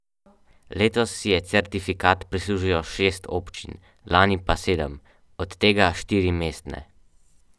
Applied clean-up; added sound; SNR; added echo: none; none; none; none.